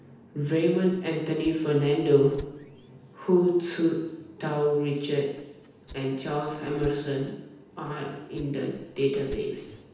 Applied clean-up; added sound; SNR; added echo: none; Rattle (instrument); 18 dB; reverberation time 0.9 s.